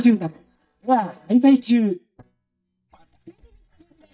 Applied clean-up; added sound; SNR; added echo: neural mask model DeepFilterNet 3.